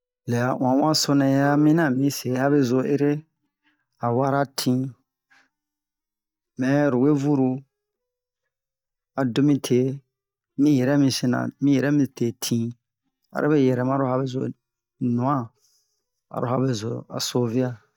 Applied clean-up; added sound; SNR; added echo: neural mask model DeepFilterNet 3.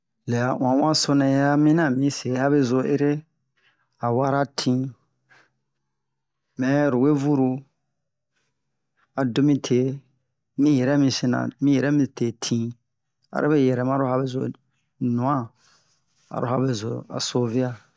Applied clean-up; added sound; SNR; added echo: none; none; none; none.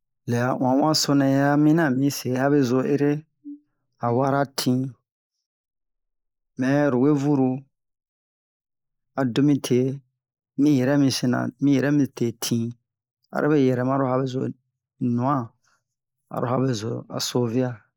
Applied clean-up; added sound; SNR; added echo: neural mask model Resemble Enhance denoiser.